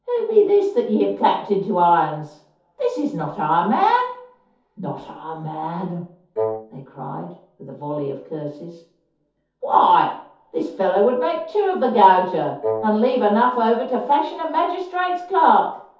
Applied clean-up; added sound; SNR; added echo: none; Wind instrument, woodwind instrument; 6 dB; reverberation time 0.5 s.